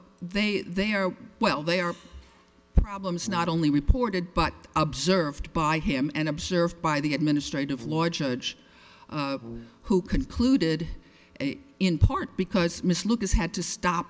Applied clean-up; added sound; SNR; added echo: none; Brass instrument; 18 dB; none.